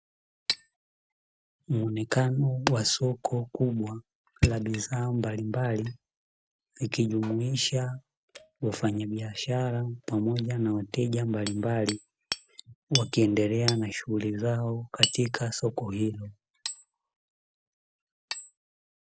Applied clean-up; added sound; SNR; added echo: none; Hammer; 9 dB; none.